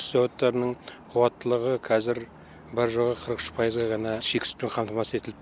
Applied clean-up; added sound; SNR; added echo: none; none; none; none.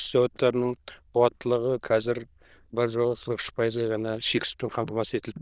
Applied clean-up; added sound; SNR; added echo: neural diffusion model UNIVERSE++.